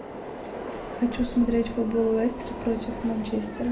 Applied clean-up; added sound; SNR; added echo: none; Subway, metro, underground; 9 dB; none.